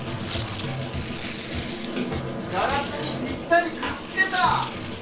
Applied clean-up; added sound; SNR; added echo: none; Tearing; 10 dB; reverberation time 0.3 s.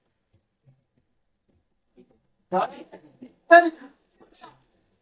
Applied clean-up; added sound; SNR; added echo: neural mask model DeepFilterNet 3.